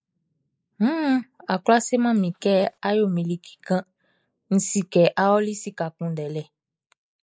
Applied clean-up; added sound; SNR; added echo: neural mask model Resemble Enhance denoiser.